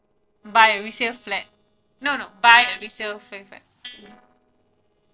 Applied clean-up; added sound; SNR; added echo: neural separator model SepFormer DNS4.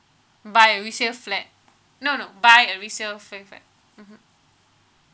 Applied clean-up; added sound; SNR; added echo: none; none; none; none.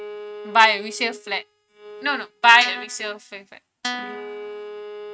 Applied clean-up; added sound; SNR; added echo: neural mask model RNNoise.